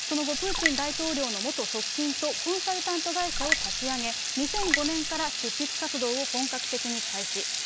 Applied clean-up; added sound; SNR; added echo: none; Water tap, faucet / Liquid + Raindrop; -2 dB; none.